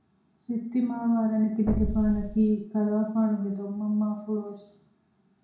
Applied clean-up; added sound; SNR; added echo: none; Explosion; 4 dB; reverberation time 0.6 s.